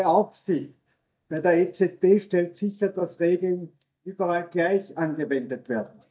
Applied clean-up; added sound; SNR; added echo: neural mask model DeepFilterNet 3.